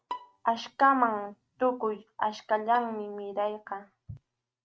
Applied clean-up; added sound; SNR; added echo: neural mask model RNNoise.